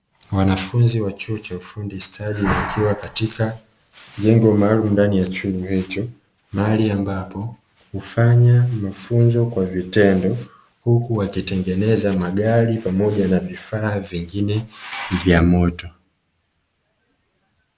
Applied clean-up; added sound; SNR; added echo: none; none; none; none.